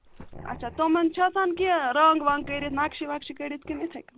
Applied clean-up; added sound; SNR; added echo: none; Growling; 19 dB; none.